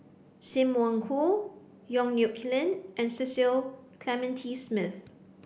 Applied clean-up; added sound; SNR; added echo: none; none; none; none.